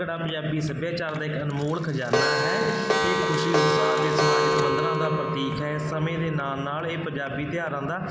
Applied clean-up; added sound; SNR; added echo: none; Clock; -1 dB; none.